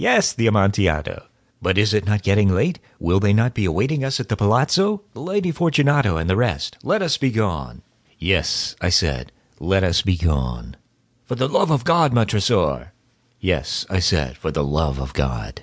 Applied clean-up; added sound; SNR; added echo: none; none; none; none.